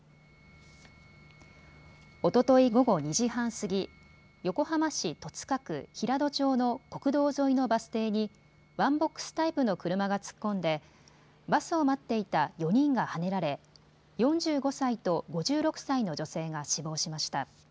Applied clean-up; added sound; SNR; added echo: none; none; none; none.